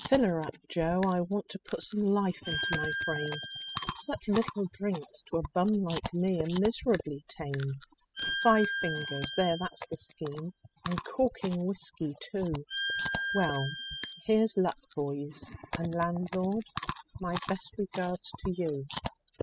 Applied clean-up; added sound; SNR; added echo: classical method spectral subtraction.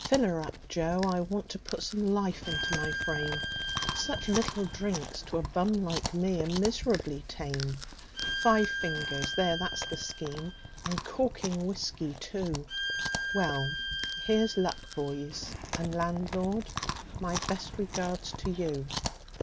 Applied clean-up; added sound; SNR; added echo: none; Bowed string instrument + Chewing, mastication; 5 dB; none.